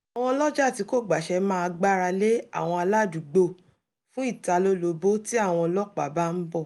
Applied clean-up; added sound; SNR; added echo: none; none; none; none.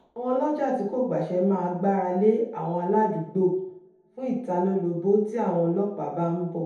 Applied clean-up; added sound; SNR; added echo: none; none; none; reverberation time 0.8 s.